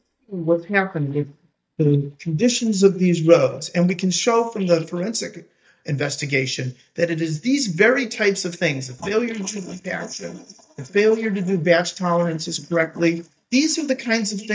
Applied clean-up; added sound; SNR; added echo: neural mask model DeepFilterNet 3.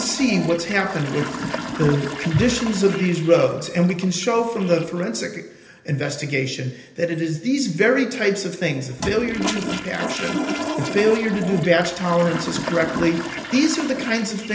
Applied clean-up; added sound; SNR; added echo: none; Toilet flush; 9 dB; reverberation time 1.4 s.